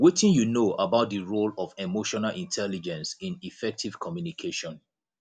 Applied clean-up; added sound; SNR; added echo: none; none; none; none.